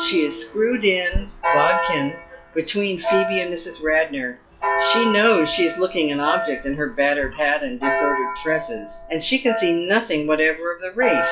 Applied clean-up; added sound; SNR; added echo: classical method log-MMSE.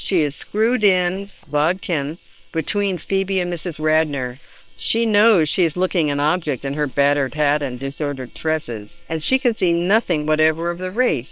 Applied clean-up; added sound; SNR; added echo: neural separator model SepFormer WHAM!.